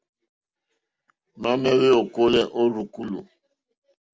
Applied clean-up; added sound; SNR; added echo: none; none; none; none.